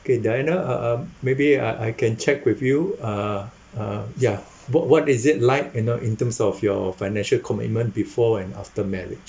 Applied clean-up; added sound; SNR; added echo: none; none; none; none.